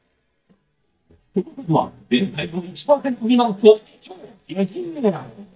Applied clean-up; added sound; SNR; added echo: neural mask model DeepFilterNet 3.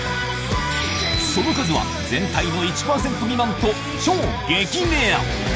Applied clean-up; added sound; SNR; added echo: none; none; none; none.